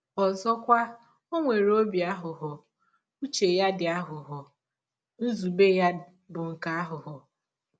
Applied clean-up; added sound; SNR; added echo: none; none; none; none.